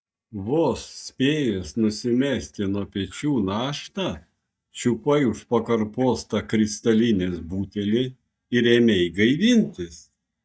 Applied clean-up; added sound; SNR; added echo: neural mask model DeepFilterNet 3.